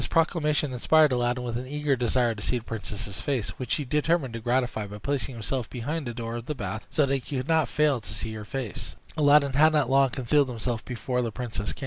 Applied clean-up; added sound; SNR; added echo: none; none; none; none.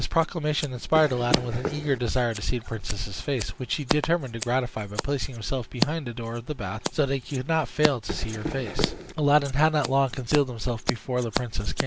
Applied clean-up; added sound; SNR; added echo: none; Scissors + Run; 8 dB; none.